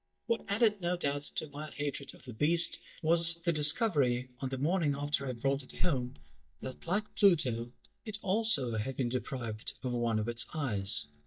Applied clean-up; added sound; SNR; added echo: neural mask model DeepFilterNet 3.